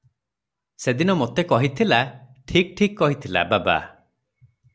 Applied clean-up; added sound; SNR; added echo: none; none; none; none.